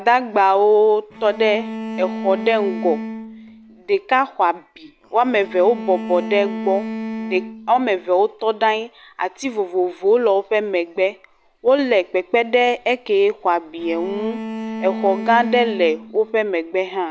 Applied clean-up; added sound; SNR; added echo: none; Bowed string instrument; 10 dB; none.